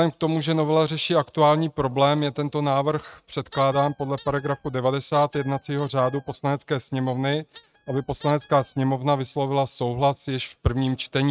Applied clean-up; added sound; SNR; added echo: neural mask model RNNoise.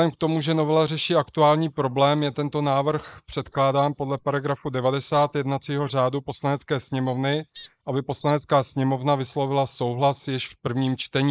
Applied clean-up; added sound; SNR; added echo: neural mask model Resemble Enhance denoiser.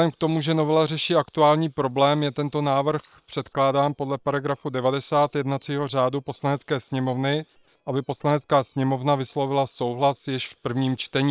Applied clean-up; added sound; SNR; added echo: neural separator model SepFormer WHAM!.